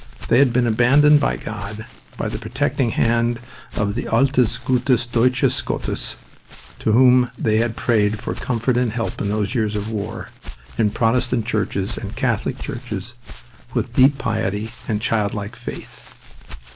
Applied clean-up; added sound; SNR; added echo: none; Walk, footsteps; 14 dB; none.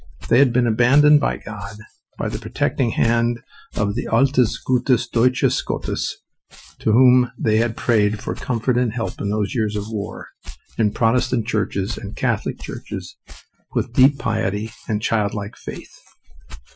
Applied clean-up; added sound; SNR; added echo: classical method Wiener filter.